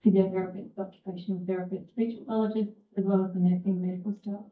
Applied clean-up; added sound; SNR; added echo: neural mask model DeepFilterNet 3.